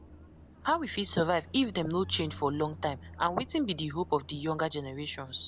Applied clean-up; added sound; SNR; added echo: none; Car passing by; 16 dB; none.